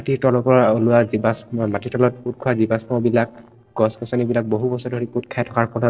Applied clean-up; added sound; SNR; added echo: neural separator model SepFormer DNS4.